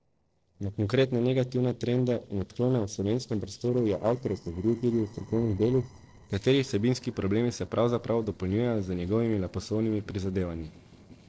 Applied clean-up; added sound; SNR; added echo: neural separator model SepFormer DNS4.